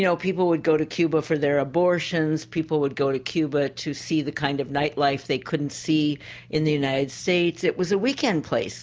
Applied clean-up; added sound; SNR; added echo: none; none; none; none.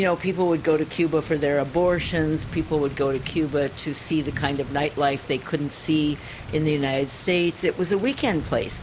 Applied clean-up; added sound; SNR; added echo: none; Thunder / Rain; 14 dB; none.